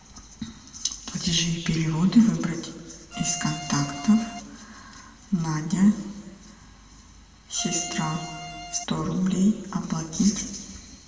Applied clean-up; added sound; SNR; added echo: none; Bowed string instrument; 11 dB; reverberation time 1.7 s.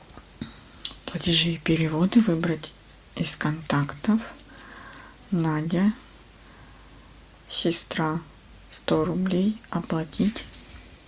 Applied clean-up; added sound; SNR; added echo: none; none; none; none.